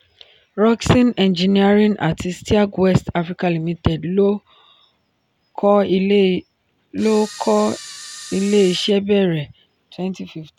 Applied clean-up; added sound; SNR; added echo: none; Camera; 16 dB; none.